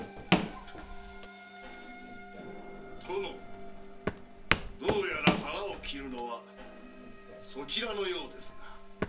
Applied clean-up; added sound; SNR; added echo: none; Walk, footsteps; -3 dB; reverberation time 0.3 s.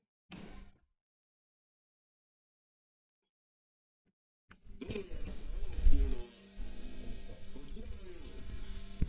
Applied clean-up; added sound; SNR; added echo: neural mask model DeepFilterNet 3.